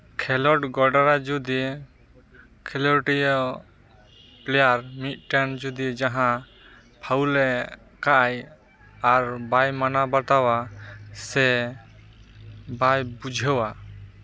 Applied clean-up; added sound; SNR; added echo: none; none; none; none.